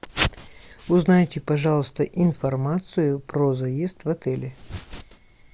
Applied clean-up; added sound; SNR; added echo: none; none; none; none.